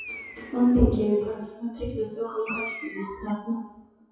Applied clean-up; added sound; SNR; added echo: classical method WPE with log-MMSE.